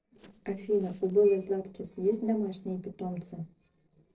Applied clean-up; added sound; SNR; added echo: neural separator model SepFormer DNS4.